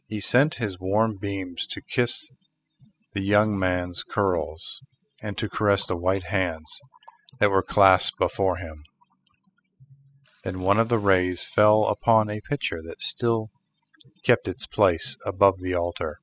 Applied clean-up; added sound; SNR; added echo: classical method spectral subtraction.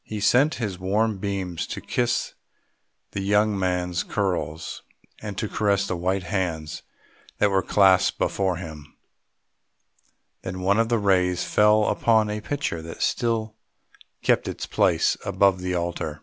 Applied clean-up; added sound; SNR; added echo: none; none; none; none.